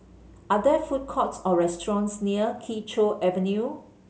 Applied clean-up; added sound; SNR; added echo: none; none; none; none.